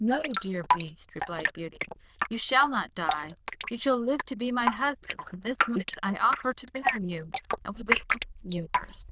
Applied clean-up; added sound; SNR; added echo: neural diffusion model UNIVERSE++.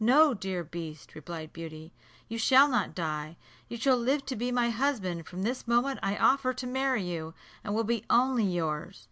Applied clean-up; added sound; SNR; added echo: none; none; none; none.